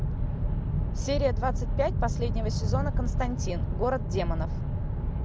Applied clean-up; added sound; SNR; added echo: none; none; none; none.